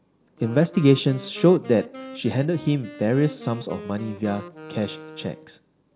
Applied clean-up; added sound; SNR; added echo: none; Wind instrument, woodwind instrument; 16 dB; none.